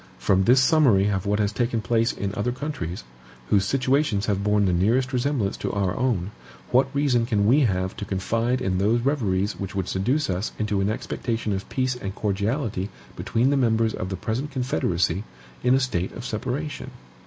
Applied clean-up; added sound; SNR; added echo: none; none; none; none.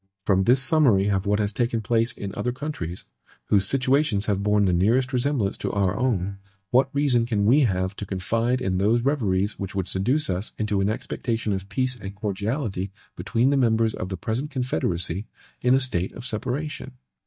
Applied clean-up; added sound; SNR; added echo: neural mask model DeepFilterNet 3.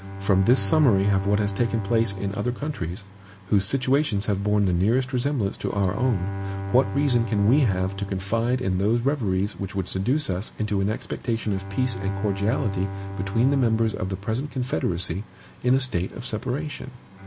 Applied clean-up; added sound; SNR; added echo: none; Bowed string instrument; 10 dB; none.